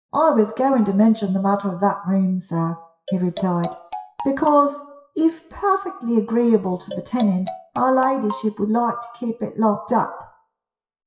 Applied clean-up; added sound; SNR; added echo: classical method WPE with log-MMSE.